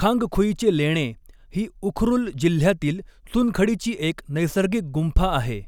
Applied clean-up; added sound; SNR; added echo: none; none; none; none.